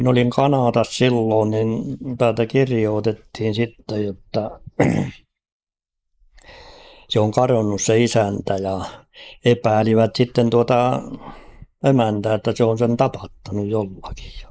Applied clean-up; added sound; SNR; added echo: neural mask model Resemble Enhance denoiser.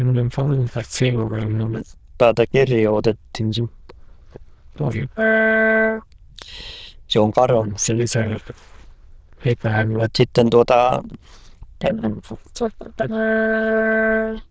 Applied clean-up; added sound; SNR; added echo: neural diffusion model UNIVERSE++.